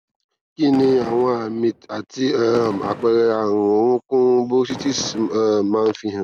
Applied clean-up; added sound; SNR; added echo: none; Fireworks; 16 dB; none.